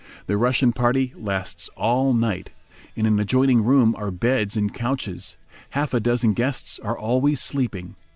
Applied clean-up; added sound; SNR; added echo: none; none; none; none.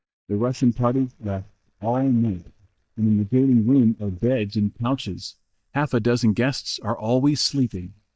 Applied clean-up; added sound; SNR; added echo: neural mask model DeepFilterNet 3.